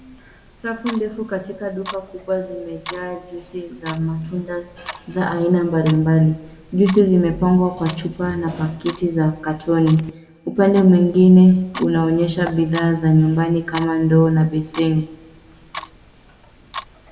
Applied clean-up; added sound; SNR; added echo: none; Clock; 19 dB; reverberation time 1.0 s.